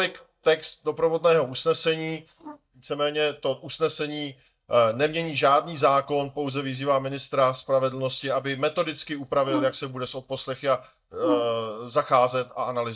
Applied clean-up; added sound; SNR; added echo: neural mask model DeepFilterNet 3.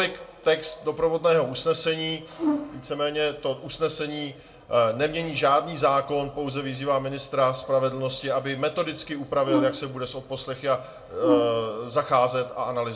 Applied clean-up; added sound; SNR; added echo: none; Brass instrument; 4 dB; reverberation time 0.5 s.